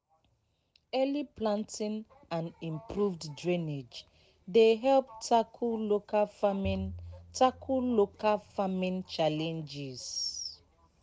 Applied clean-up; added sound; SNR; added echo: none; Bowed string instrument; 14 dB; none.